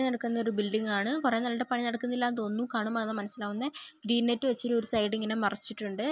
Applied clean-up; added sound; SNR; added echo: none; none; none; none.